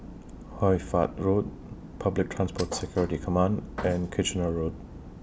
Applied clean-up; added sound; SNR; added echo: none; Thump, thud; 13 dB; none.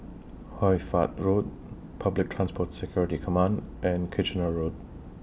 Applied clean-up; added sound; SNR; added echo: none; none; none; none.